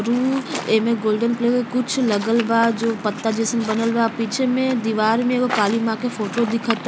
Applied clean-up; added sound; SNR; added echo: none; Waves, surf; 11 dB; none.